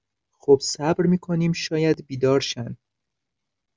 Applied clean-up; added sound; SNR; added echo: none; none; none; none.